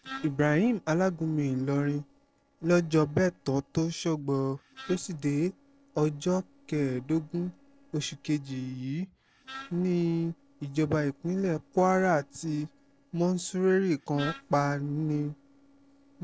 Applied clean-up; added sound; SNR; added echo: neural separator model SepFormer DNS4.